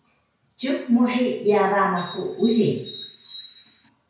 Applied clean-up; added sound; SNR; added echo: none; Bird; 16 dB; reverberation time 0.5 s.